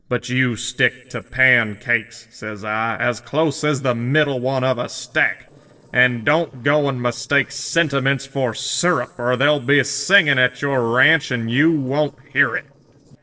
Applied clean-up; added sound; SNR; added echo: neural separator model SepFormer DNS4.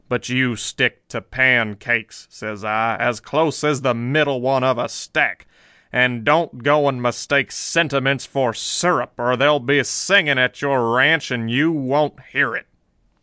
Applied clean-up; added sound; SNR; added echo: none; none; none; none.